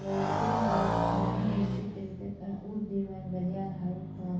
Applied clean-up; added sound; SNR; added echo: none; Motorcycle; -1 dB; reverberation time 0.6 s.